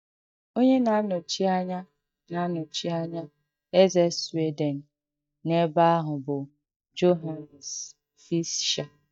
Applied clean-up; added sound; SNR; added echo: neural mask model DeepFilterNet 3.